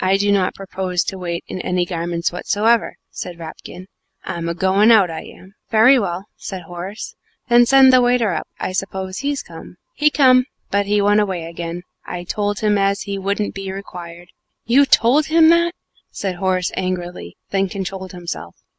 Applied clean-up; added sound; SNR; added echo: none; none; none; none.